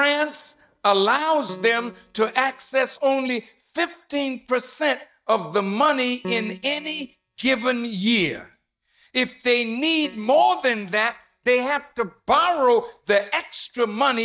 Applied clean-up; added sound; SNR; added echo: neural mask model DeepFilterNet 3.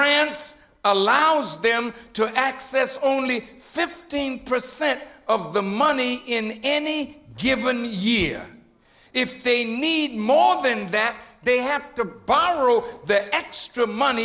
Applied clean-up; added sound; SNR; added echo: none; none; none; none.